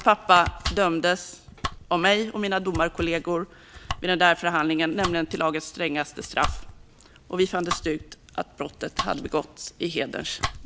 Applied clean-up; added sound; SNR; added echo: none; Domestic sounds, home sounds; 11 dB; none.